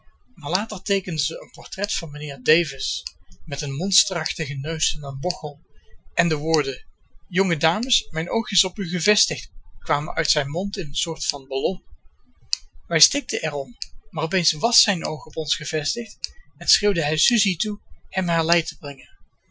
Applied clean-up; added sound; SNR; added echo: classical method Wiener filter.